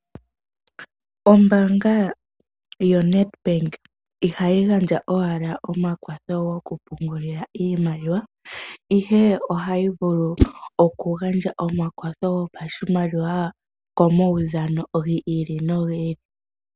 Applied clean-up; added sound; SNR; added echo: none; Whoosh, swoosh, swish; 6 dB; none.